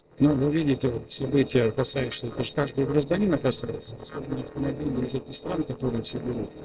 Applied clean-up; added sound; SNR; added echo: neural separator model SepFormer DNS4.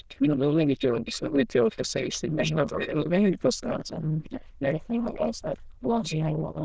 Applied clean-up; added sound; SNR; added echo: neural diffusion model UNIVERSE++.